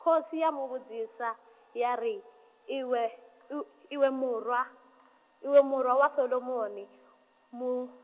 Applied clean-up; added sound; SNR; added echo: none; none; none; none.